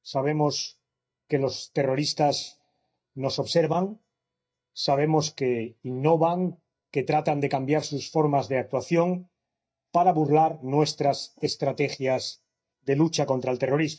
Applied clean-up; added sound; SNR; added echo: neural mask model DeepFilterNet 3.